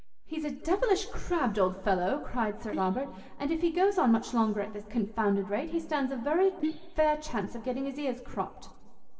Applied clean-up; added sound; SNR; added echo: neural separator model SepFormer DNS4.